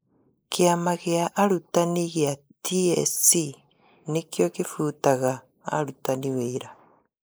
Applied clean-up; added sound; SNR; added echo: neural mask model Resemble Enhance denoiser.